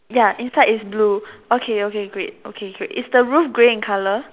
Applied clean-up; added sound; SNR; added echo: none; none; none; none.